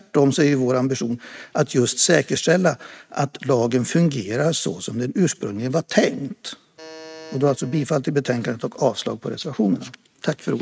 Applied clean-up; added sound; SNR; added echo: neural mask model RNNoise.